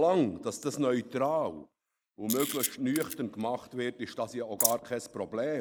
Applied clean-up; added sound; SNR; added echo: neural mask model Resemble Enhance denoiser.